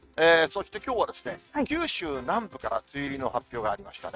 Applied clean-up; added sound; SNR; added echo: neural mask model RNNoise.